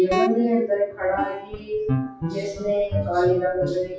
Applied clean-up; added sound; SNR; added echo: classical method WPE with log-MMSE.